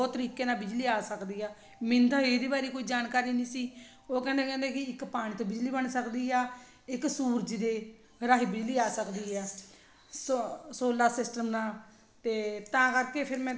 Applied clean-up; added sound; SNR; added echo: none; none; none; none.